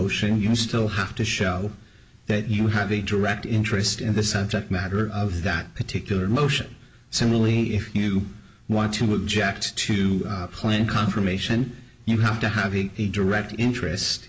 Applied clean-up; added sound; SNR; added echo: none; none; none; none.